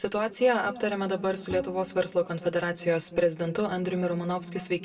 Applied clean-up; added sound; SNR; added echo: none; Bowed string instrument; 18 dB; reverberation time 1.7 s.